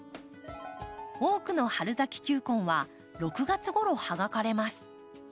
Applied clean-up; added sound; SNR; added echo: none; none; none; none.